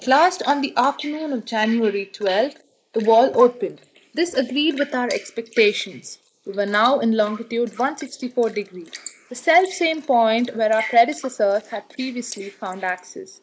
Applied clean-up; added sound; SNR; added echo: neural mask model Resemble Enhance denoiser.